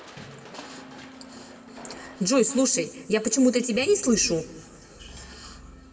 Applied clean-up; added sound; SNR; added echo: none; Crushing; 20 dB; reverberation time 1.9 s.